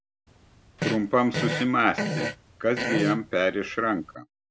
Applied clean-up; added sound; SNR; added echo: none; Fart; 6 dB; none.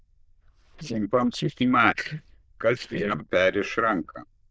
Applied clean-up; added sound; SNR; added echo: neural diffusion model UNIVERSE++.